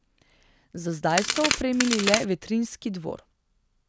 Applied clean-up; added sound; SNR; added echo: none; Crack; -4 dB; none.